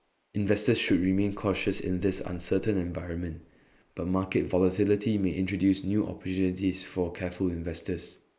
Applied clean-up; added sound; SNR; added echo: neural mask model Resemble Enhance denoiser.